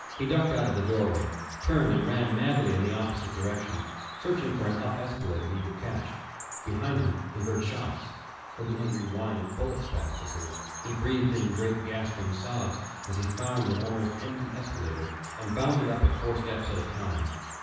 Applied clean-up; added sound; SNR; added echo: none; Bird vocalization, bird call, bird song; 11 dB; reverberation time 1.1 s.